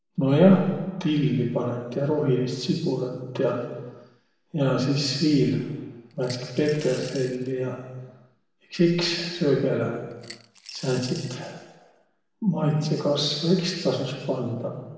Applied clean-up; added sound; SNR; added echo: none; Coin (dropping) / Glass; 20 dB; reverberation time 1.2 s.